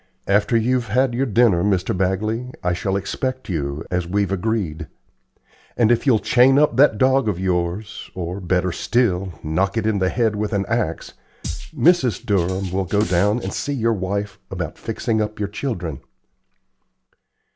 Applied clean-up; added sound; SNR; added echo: none; Drum kit; 12 dB; none.